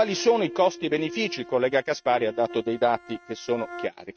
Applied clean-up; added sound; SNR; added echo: neural mask model RNNoise.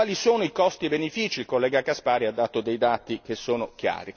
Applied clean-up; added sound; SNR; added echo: none; none; none; none.